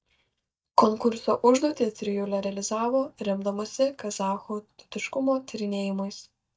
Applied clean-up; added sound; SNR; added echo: neural mask model DeepFilterNet 3.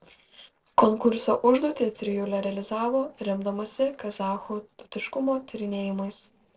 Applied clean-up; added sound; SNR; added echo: neural separator model SepFormer DNS4.